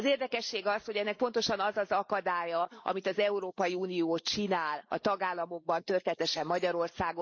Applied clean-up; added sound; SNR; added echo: neural mask model Resemble Enhance denoiser.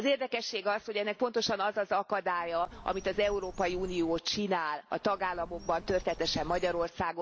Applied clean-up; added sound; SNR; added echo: none; Bird; 15 dB; none.